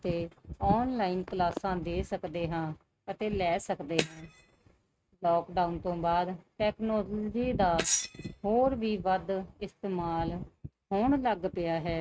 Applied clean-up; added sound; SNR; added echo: neural mask model RNNoise.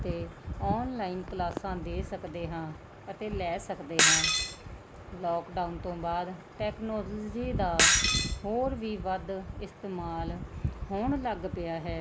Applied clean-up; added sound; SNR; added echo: none; Shatter; -4 dB; none.